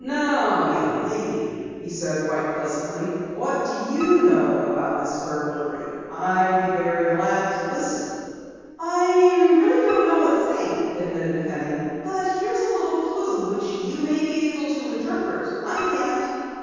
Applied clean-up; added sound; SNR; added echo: none; Piano; 19 dB; reverberation time 2.2 s.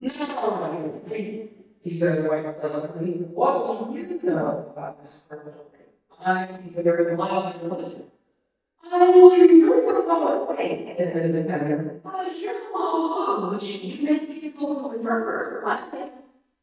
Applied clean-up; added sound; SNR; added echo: neural mask model DeepFilterNet 3.